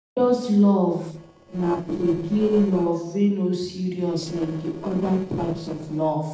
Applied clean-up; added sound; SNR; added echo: neural separator model SepFormer DNS4.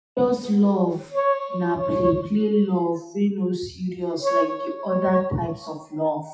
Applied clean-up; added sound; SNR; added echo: classical method WPE with log-MMSE.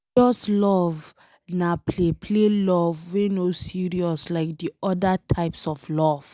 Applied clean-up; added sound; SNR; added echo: none; none; none; none.